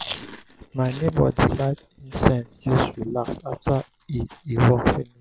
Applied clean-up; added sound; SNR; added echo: none; Chewing, mastication; 14 dB; none.